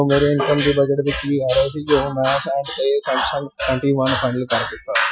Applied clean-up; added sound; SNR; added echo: classical method Wiener filter.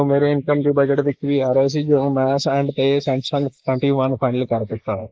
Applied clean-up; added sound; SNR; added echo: neural mask model Resemble Enhance denoiser.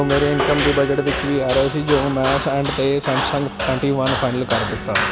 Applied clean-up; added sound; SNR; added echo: none; Bowed string instrument; 15 dB; none.